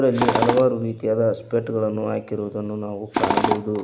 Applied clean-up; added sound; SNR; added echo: none; Tools; 3 dB; none.